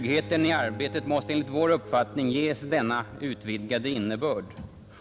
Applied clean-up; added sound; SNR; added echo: none; Bowed string instrument + Telephone; 15 dB; none.